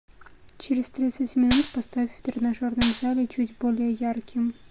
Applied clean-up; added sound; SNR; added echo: none; Gunshot, gunfire; 3 dB; none.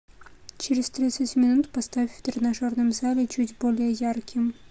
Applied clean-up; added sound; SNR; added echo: none; none; none; none.